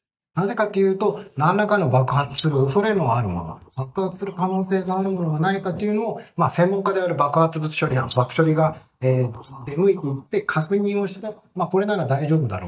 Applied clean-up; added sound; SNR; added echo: neural mask model DeepFilterNet 3.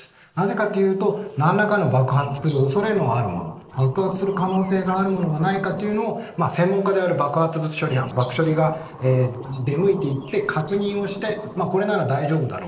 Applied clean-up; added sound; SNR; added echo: neural separator model SepFormer DNS4.